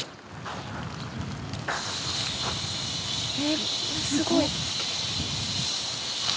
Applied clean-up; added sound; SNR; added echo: none; none; none; none.